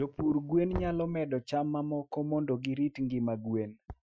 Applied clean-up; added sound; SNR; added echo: classical method Wiener filter.